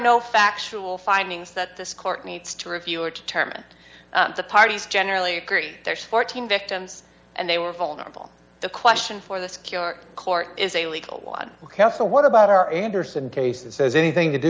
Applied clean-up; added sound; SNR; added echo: none; none; none; none.